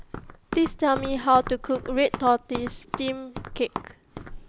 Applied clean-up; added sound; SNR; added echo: none; Run; 11 dB; none.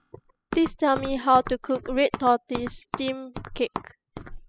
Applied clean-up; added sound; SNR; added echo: classical method spectral subtraction.